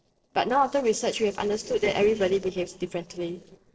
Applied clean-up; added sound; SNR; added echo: neural separator model SepFormer DNS4.